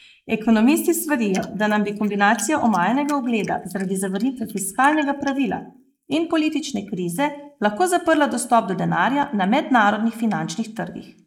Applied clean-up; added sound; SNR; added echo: neural mask model Resemble Enhance denoiser.